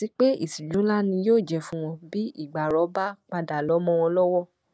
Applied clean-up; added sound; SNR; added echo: none; none; none; none.